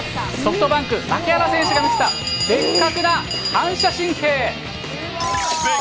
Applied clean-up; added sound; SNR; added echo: none; Bell; 9 dB; none.